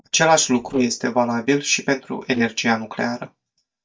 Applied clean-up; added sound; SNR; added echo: neural mask model DeepFilterNet 3.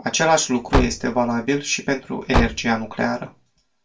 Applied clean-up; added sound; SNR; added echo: none; Car; 4 dB; reverberation time 0.2 s.